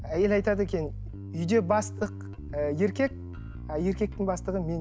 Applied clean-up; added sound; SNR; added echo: none; Bass guitar; 9 dB; none.